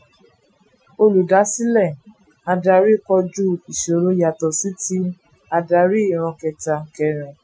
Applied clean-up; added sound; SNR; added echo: classical method Wiener filter.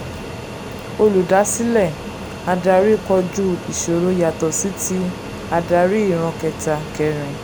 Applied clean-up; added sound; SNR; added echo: none; Fixed-wing aircraft, airplane; 11 dB; none.